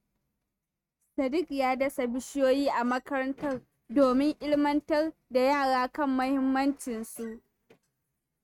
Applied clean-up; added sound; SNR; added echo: neural mask model RNNoise.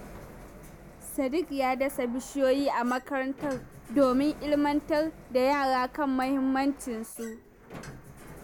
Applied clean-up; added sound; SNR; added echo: none; Sliding door; 18 dB; none.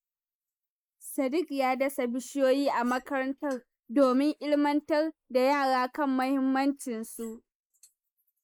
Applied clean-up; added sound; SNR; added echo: neural mask model Resemble Enhance denoiser.